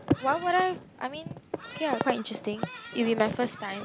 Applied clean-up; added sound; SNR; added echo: none; Thunderstorm; 17 dB; none.